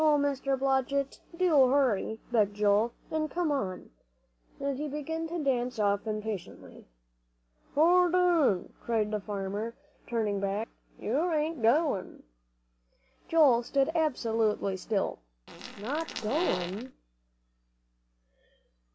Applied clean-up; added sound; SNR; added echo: none; Fart; 9 dB; none.